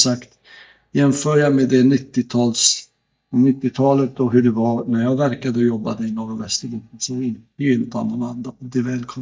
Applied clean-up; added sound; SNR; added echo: neural mask model DeepFilterNet 3.